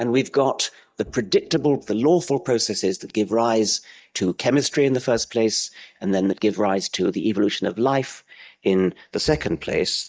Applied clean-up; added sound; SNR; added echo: neural mask model DeepFilterNet 3.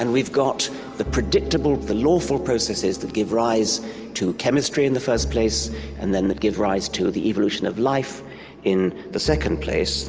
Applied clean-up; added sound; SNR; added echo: none; Bowed string instrument; 13 dB; none.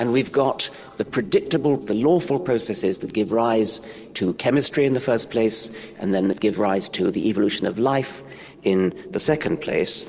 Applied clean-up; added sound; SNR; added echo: neural separator model SepFormer DNS4.